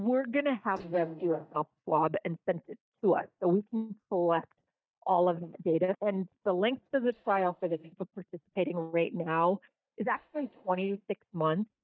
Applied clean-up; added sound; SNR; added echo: neural mask model DeepFilterNet 3.